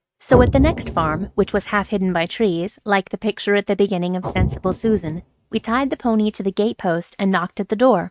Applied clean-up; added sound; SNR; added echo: neural mask model RNNoise.